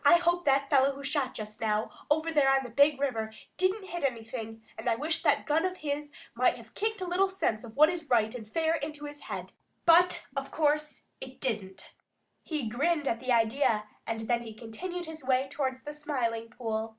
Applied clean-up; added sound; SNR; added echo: none; none; none; none.